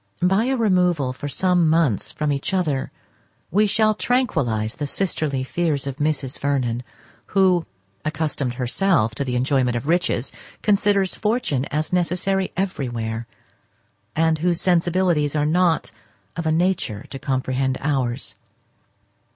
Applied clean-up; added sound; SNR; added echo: none; none; none; none.